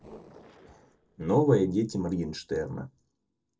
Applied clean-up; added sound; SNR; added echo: neural separator model SepFormer DNS4.